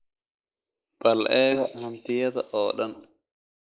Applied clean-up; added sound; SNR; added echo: neural mask model Resemble Enhance denoiser.